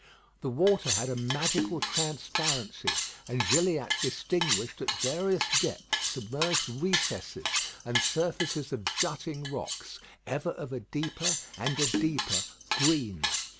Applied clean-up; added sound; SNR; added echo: none; Cutlery, silverware; 0 dB; none.